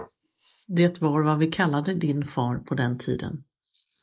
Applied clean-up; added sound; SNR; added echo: neural mask model Resemble Enhance denoiser.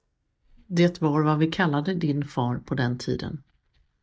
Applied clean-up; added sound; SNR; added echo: neural mask model DeepFilterNet 3.